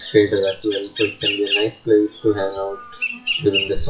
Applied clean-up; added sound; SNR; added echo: classical method WPE with log-MMSE.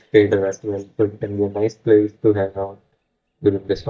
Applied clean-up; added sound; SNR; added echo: neural mask model DeepFilterNet 3.